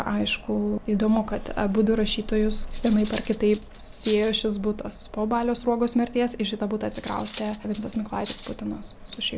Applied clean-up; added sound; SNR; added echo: none; Cutlery, silverware; 8 dB; none.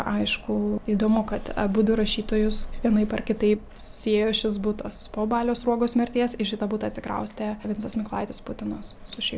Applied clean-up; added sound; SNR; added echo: none; none; none; none.